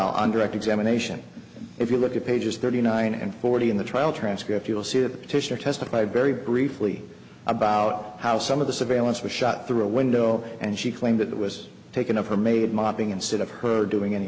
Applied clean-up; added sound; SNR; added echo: none; none; none; none.